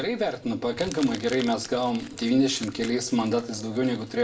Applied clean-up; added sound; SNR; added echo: none; Crumpling, crinkling; 18 dB; reverberation time 0.3 s.